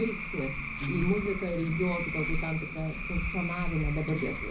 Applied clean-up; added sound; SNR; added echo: none; Cricket / Frog; 2 dB; reverberation time 0.4 s.